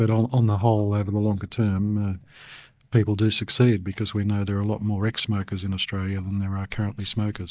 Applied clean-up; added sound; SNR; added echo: neural mask model DeepFilterNet 3.